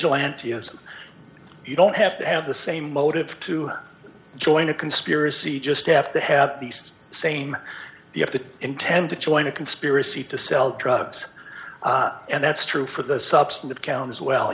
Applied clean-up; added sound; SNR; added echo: none; none; none; none.